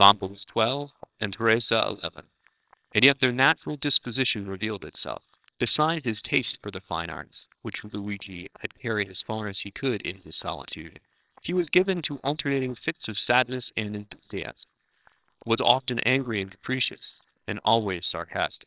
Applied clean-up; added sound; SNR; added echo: neural separator model SepFormer WHAMR!.